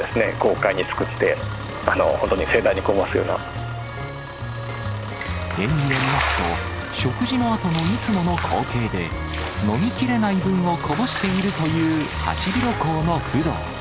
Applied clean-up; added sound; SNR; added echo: none; Engine; 11 dB; none.